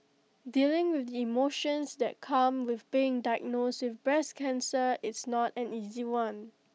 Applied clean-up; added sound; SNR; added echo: none; none; none; none.